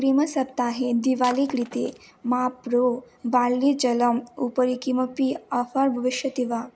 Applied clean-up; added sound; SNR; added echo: none; Shatter; 18 dB; none.